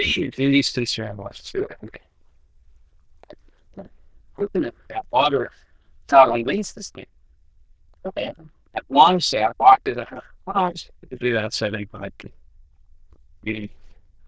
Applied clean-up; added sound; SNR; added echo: neural diffusion model UNIVERSE++.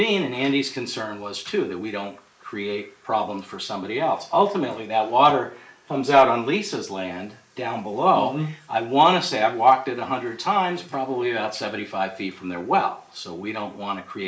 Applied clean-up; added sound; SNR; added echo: neural mask model Resemble Enhance denoiser.